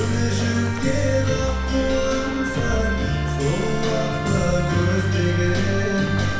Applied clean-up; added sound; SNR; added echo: none; Crackle; 10 dB; reverberation time 0.9 s.